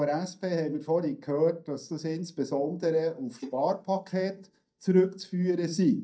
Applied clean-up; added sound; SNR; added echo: neural mask model DeepFilterNet 3.